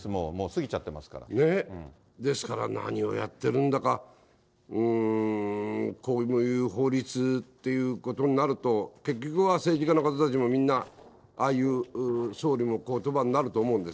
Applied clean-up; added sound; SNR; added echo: neural separator model SepFormer DNS4.